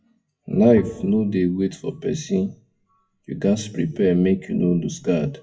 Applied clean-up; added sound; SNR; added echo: classical method WPE with log-MMSE.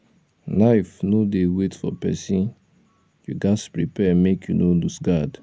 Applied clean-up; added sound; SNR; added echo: none; none; none; none.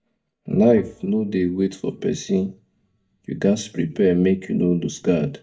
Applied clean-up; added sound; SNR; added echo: neural mask model DeepFilterNet 3.